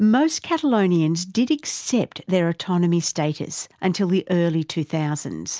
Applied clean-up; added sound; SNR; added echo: none; none; none; none.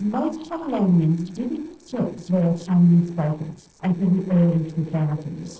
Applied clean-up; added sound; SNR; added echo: neural separator model SepFormer DNS4.